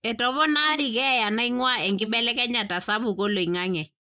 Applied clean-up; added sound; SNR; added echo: neural mask model Resemble Enhance denoiser.